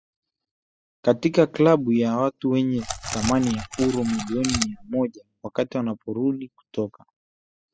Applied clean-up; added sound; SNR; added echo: classical method spectral subtraction.